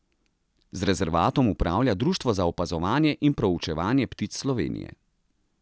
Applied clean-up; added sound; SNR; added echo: none; none; none; none.